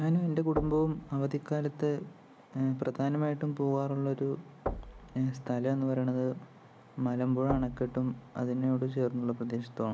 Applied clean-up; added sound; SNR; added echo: none; Knock / Wood / Percussion; 12 dB; none.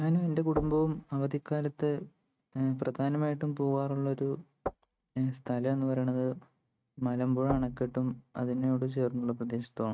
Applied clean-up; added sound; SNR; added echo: neural mask model RNNoise.